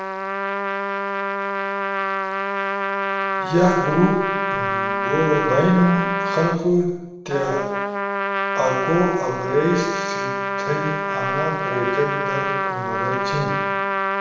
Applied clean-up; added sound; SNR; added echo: none; Trumpet; 0 dB; reverberation time 0.9 s.